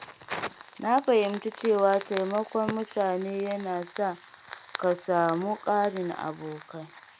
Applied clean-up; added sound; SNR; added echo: none; Fire; 15 dB; none.